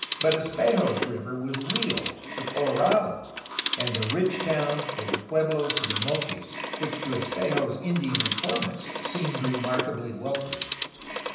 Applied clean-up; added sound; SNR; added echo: none; Telephone; 4 dB; reverberation time 0.9 s.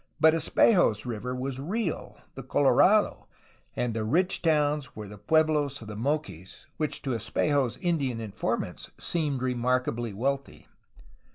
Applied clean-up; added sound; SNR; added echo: none; none; none; none.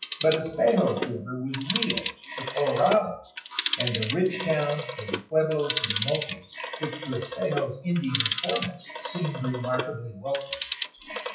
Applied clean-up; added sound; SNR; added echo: classical method WPE with log-MMSE.